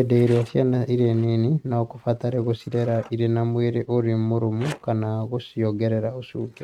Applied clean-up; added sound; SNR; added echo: neural mask model RNNoise.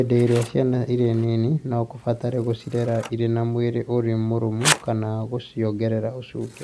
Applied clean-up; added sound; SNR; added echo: none; Scissors; 11 dB; none.